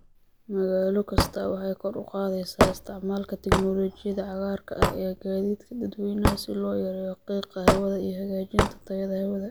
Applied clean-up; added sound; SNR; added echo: none; Hammer / Wood; 1 dB; none.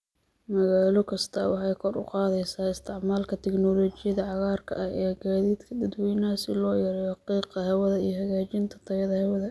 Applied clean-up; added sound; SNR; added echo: none; none; none; none.